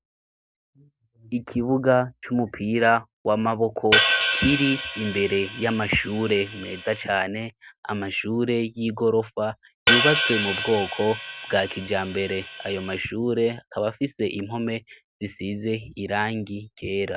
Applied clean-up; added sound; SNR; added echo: none; Hi-hat; 1 dB; none.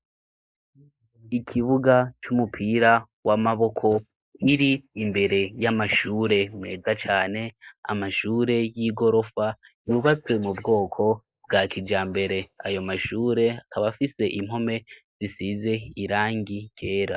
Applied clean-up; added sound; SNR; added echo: neural mask model Resemble Enhance denoiser.